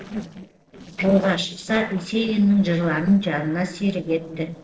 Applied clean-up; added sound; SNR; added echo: neural separator model SepFormer DNS4.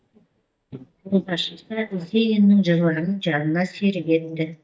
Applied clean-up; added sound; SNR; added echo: neural mask model DeepFilterNet 3.